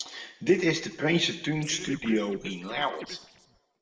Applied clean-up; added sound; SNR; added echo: neural separator model SepFormer DNS4.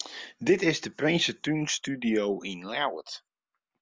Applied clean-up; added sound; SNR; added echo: none; none; none; none.